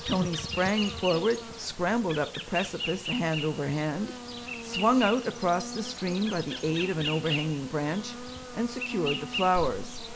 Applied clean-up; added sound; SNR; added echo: none; Insect; 7 dB; none.